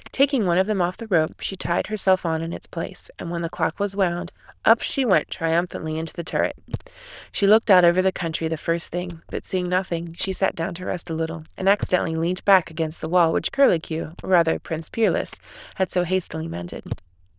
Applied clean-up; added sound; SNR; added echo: neural diffusion model UNIVERSE++.